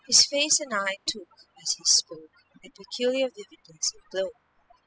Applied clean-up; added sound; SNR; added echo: classical method spectral subtraction.